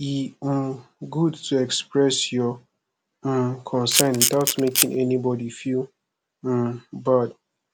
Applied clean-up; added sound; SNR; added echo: none; Camera; -1 dB; none.